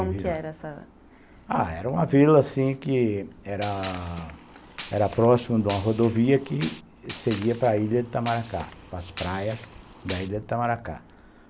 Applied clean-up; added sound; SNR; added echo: none; Gunshot, gunfire; 15 dB; none.